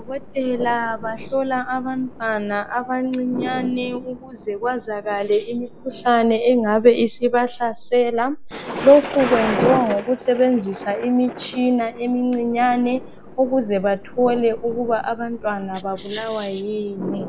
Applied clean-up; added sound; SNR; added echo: none; Thunder; 11 dB; none.